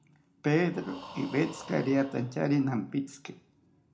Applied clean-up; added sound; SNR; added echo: none; Breathing; 19 dB; reverberation time 0.4 s.